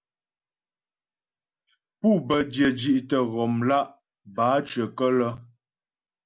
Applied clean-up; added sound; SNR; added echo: none; none; none; none.